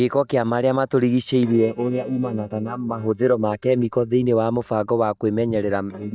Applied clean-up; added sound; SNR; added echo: neural mask model DeepFilterNet 3.